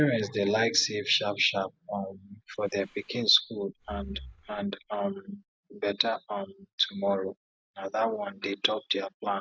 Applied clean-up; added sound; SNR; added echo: none; Breathing; 18 dB; none.